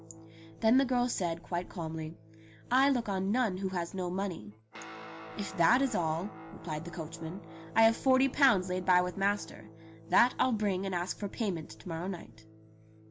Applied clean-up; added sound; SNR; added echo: none; Guitar; 17 dB; none.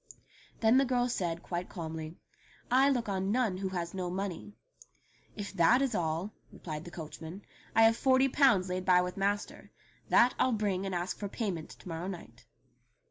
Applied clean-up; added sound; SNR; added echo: none; none; none; none.